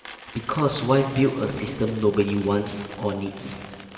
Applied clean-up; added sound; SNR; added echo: none; Coin (dropping); 18 dB; reverberation time 2.6 s.